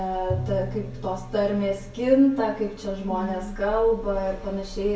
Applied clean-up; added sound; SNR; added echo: none; Bowed string instrument; 11 dB; reverberation time 0.2 s.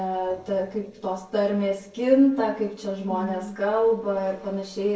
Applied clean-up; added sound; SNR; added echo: neural separator model SepFormer DNS4.